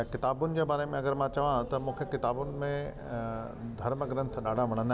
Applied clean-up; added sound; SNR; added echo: none; none; none; none.